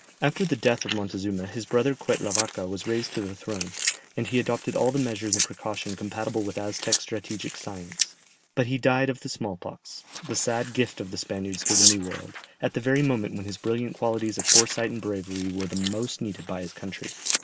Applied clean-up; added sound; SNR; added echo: neural mask model Resemble Enhance denoiser.